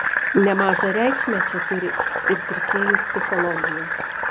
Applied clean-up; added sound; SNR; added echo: none; Fill (with liquid); -1 dB; none.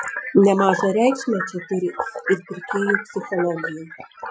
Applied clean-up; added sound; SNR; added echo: classical method Wiener filter.